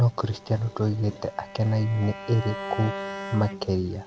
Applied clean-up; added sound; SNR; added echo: none; Bowed string instrument; 12 dB; none.